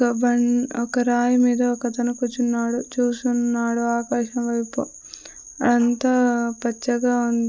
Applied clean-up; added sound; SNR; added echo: none; none; none; none.